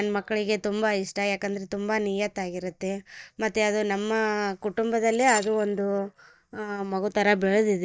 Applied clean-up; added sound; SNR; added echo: neural mask model DeepFilterNet 3.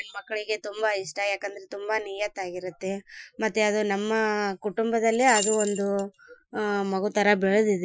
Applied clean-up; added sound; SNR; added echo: classical method Wiener filter.